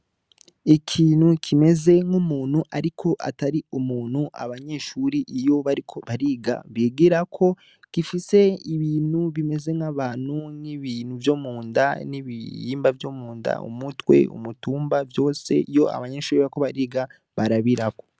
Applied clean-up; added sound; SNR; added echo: none; none; none; none.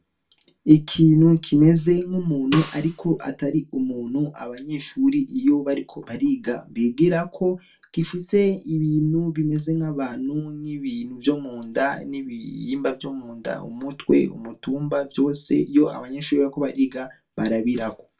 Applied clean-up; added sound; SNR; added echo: none; Snare drum; 11 dB; reverberation time 0.1 s.